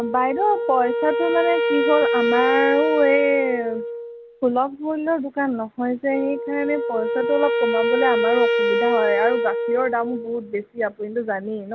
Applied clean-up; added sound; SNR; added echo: none; Wind instrument, woodwind instrument; 1 dB; none.